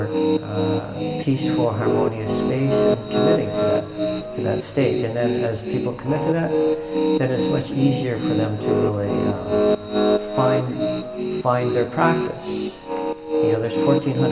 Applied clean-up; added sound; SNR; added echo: none; Piano; -2 dB; reverberation time 2.0 s.